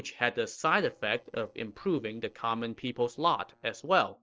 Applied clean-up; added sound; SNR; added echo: neural separator model SepFormer DNS4.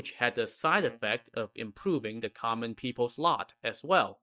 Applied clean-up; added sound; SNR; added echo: neural mask model DeepFilterNet 3.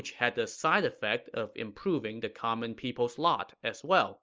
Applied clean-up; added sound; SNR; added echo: none; none; none; none.